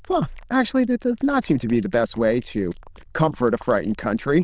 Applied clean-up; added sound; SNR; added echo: neural diffusion model UNIVERSE++.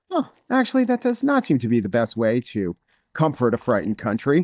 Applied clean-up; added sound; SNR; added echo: neural mask model DeepFilterNet 3.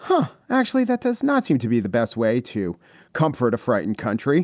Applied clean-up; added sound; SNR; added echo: none; none; none; none.